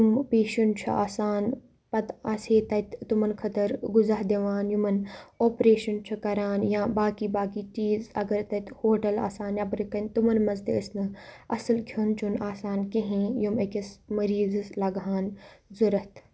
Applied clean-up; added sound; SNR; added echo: none; none; none; none.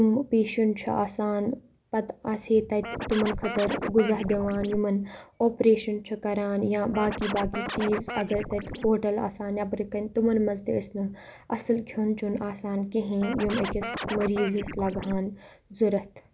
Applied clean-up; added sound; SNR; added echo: none; Scratching (performance technique); 7 dB; none.